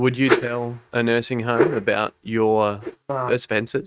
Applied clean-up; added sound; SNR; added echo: neural mask model RNNoise.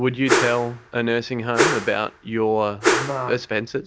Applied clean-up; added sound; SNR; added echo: none; Whoosh, swoosh, swish; 1 dB; none.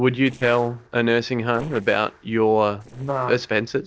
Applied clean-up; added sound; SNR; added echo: neural separator model SepFormer DNS4.